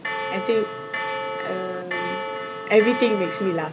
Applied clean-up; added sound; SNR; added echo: none; Bell; 4 dB; none.